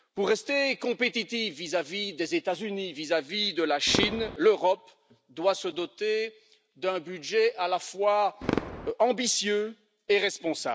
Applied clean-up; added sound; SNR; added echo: none; Fireworks; 13 dB; none.